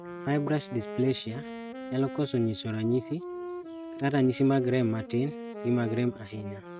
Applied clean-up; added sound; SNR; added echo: neural mask model RNNoise.